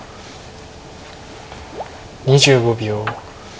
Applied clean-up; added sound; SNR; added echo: none; Water / Liquid; 19 dB; none.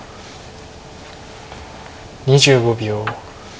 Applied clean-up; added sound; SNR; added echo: none; none; none; none.